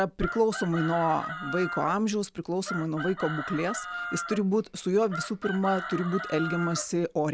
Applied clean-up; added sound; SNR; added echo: none; Chicken, rooster; 9 dB; none.